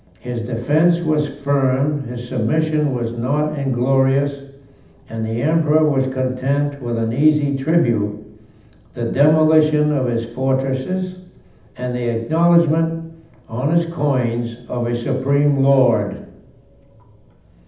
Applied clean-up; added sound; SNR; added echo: none; none; none; reverberation time 0.8 s.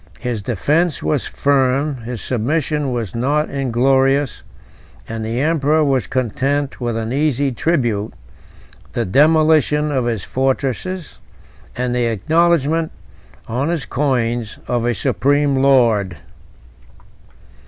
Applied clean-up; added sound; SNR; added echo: none; none; none; none.